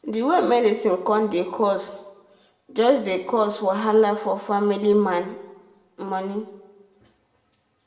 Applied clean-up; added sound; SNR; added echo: none; none; none; reverberation time 0.7 s.